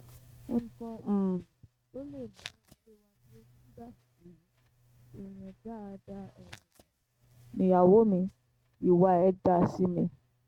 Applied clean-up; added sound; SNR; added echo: neural mask model RNNoise.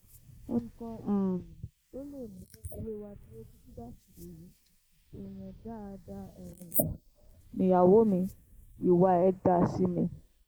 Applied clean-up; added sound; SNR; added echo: neural mask model Resemble Enhance denoiser.